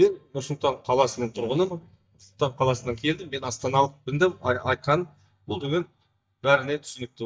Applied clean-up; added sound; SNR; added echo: neural mask model DeepFilterNet 3.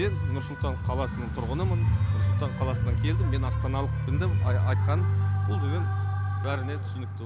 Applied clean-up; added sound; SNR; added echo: none; none; none; none.